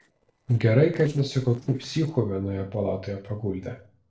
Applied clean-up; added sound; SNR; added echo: neural separator model SepFormer DNS4.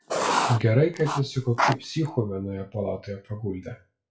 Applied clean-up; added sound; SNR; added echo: classical method WPE with log-MMSE.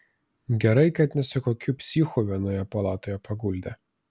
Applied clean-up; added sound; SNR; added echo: none; none; none; none.